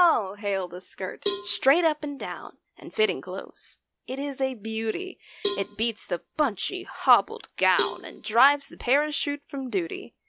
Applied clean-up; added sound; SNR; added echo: none; Cowbell; 11 dB; none.